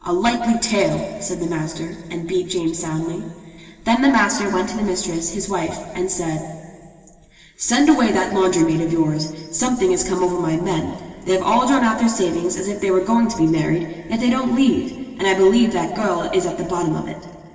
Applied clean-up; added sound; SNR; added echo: none; none; none; reverberation time 2.0 s.